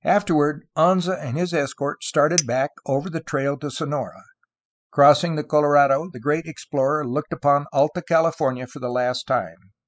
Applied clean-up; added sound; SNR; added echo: classical method spectral subtraction.